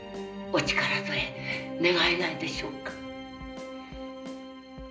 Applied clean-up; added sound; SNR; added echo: none; Drum kit; 18 dB; reverberation time 0.5 s.